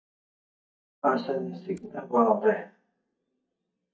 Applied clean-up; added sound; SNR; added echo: neural mask model DeepFilterNet 3.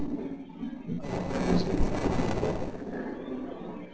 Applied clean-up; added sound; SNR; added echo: neural separator model SepFormer DNS4.